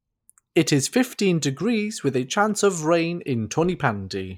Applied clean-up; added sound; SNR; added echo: neural mask model Resemble Enhance denoiser.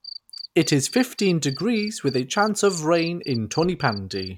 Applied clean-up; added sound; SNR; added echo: none; Cricket; 16 dB; none.